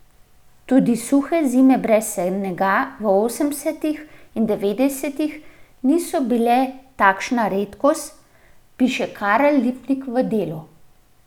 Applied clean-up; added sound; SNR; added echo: none; none; none; none.